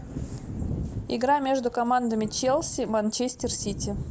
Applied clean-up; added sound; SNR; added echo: none; Thunder / Wind; 9 dB; none.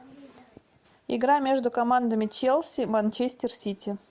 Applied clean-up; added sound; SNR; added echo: none; none; none; none.